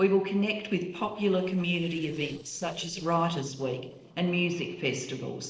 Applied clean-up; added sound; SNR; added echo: neural separator model SepFormer DNS4.